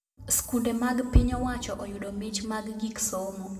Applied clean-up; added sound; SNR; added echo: none; none; none; reverberation time 1.5 s.